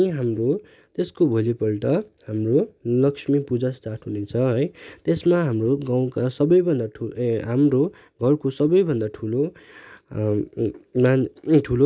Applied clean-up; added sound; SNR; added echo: none; none; none; none.